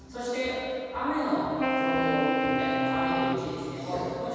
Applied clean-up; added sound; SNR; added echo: none; Wind instrument, woodwind instrument; -1 dB; reverberation time 2.1 s.